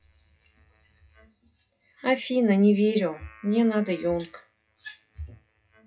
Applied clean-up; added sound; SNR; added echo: classical method WPE with log-MMSE.